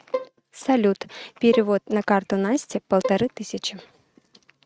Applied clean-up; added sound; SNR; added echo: neural mask model RNNoise.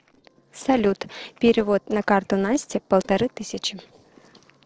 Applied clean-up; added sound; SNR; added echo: neural separator model SepFormer DNS4.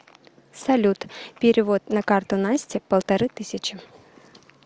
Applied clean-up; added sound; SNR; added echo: none; none; none; none.